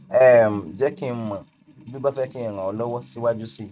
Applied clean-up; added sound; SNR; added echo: neural mask model RNNoise.